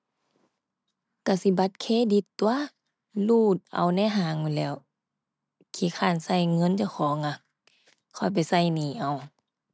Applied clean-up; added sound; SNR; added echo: none; none; none; none.